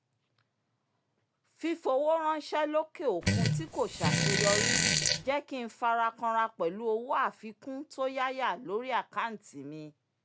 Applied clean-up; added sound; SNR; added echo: none; Fart; -4 dB; none.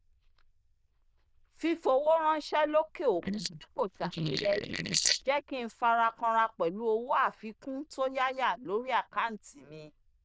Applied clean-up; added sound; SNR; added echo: neural diffusion model UNIVERSE++.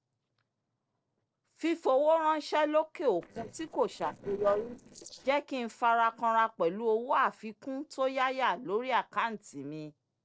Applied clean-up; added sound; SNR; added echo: neural separator model SepFormer DNS4.